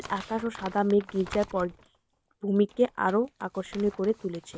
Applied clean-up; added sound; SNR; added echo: none; Crumpling, crinkling; 19 dB; none.